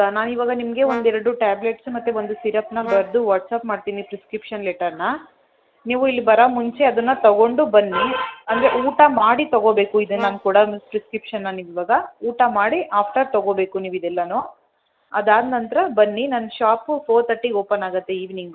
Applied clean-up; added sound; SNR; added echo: none; Brass instrument; 16 dB; none.